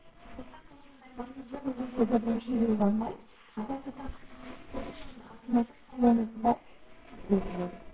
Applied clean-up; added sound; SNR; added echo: neural separator model SepFormer WHAMR!.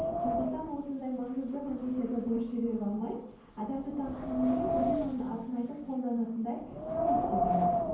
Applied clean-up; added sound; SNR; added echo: none; Wind; 1 dB; reverberation time 0.9 s.